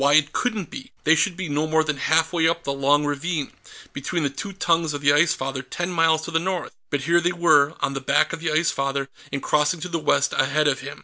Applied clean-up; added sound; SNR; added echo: none; none; none; none.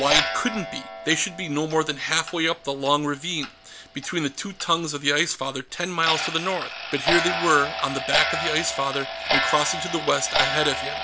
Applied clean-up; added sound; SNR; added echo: none; Clock; 4 dB; none.